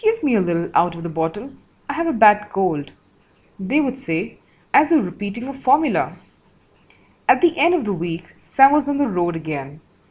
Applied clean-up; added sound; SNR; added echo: none; none; none; none.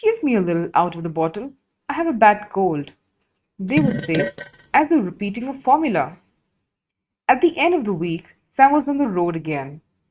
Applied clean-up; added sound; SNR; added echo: neural mask model RNNoise.